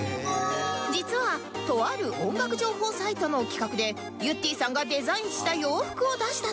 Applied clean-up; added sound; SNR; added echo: none; none; none; none.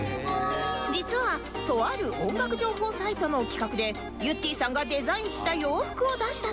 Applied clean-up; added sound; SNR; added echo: none; Clock; 15 dB; none.